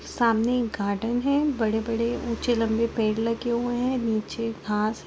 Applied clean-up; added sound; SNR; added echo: none; none; none; none.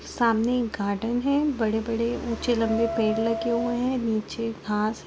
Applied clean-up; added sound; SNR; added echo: none; Wind instrument, woodwind instrument; 9 dB; none.